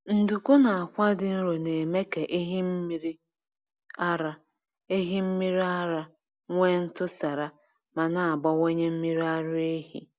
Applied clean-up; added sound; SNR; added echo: none; none; none; none.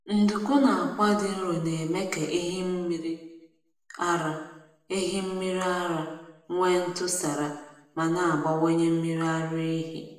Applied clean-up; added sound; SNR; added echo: none; none; none; reverberation time 0.9 s.